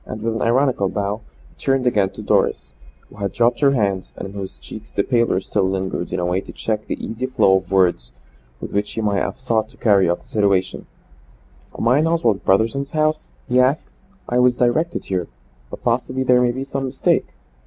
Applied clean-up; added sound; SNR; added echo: none; none; none; none.